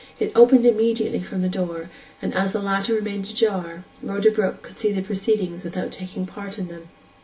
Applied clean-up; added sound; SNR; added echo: none; none; none; reverberation time 0.5 s.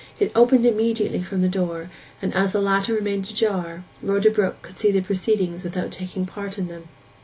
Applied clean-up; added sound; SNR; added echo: none; none; none; none.